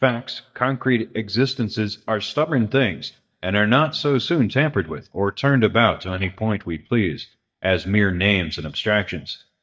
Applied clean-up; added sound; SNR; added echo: neural mask model DeepFilterNet 3.